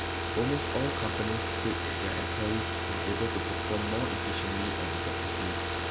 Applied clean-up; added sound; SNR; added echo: none; Car; -3 dB; none.